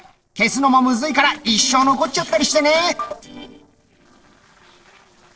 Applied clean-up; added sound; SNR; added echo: neural separator model SepFormer DNS4.